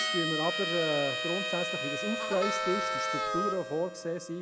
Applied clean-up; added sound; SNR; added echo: none; Harmonica + Harmonica; 0 dB; none.